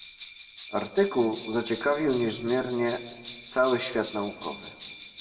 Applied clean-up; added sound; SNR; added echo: none; Bell; 16 dB; reverberation time 0.9 s.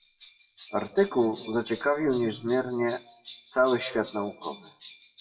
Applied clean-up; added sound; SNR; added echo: classical method WPE with log-MMSE.